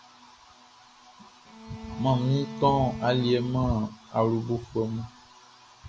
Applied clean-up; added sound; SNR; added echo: none; Bowed string instrument; 13 dB; none.